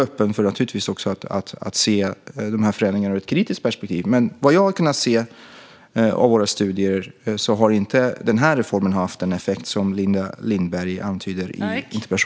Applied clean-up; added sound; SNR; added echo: none; none; none; none.